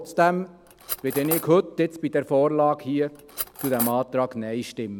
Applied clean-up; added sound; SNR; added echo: none; Cutlery, silverware; 8 dB; none.